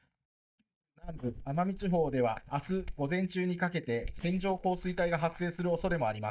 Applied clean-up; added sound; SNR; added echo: neural mask model DeepFilterNet 3.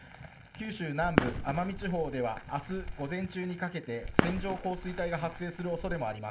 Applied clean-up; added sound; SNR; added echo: none; Fireworks; 1 dB; reverberation time 0.4 s.